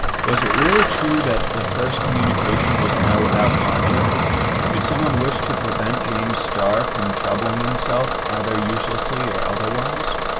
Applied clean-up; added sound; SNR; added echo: none; Vehicle + Engine starting / Bus; -4 dB; none.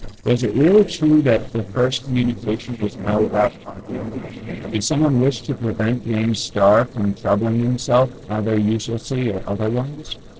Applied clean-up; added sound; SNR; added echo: neural separator model SepFormer DNS4.